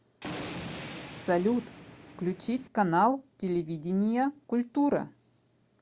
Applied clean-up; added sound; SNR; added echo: none; Thunder; 11 dB; none.